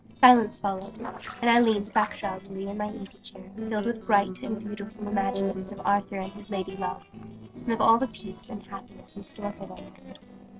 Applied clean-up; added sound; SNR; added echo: neural separator model SepFormer DNS4.